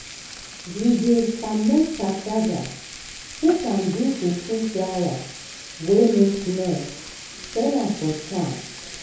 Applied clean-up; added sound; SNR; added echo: none; Frying (food); 14 dB; reverberation time 0.6 s.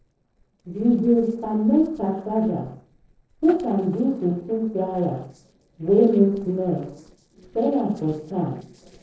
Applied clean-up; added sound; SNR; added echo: neural separator model SepFormer DNS4.